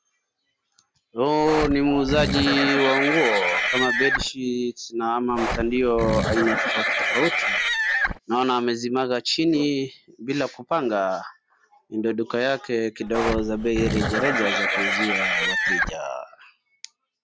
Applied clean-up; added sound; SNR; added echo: none; Livestock, farm animals, working animals; 0 dB; none.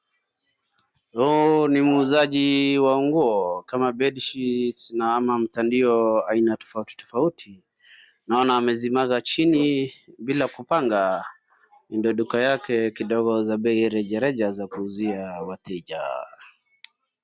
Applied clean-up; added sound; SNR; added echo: none; none; none; none.